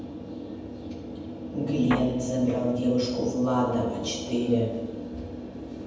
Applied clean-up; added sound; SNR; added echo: none; Guitar; 8 dB; reverberation time 1.1 s.